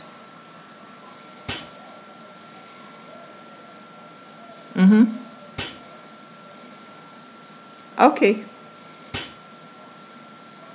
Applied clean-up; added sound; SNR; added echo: none; Hi-hat; 9 dB; none.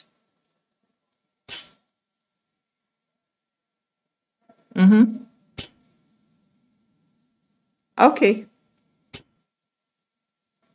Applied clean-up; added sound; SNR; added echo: neural mask model RNNoise.